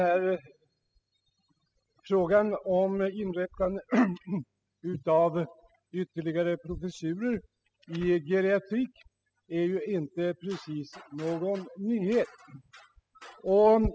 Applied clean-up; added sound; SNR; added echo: classical method spectral subtraction.